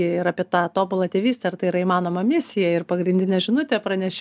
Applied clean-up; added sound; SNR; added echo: none; none; none; none.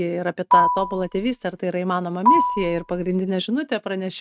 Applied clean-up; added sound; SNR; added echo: neural mask model RNNoise.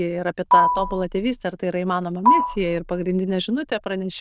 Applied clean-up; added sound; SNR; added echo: neural diffusion model UNIVERSE++.